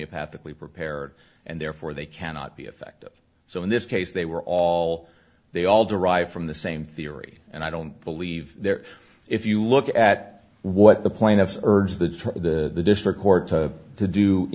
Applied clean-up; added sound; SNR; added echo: none; none; none; none.